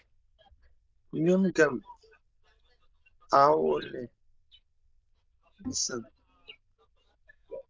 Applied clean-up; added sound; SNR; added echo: neural diffusion model UNIVERSE++.